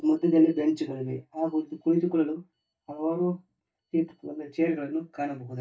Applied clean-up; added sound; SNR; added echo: neural mask model DeepFilterNet 3.